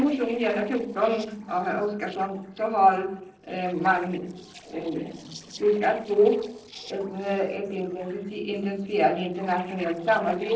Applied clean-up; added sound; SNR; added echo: neural separator model SepFormer DNS4.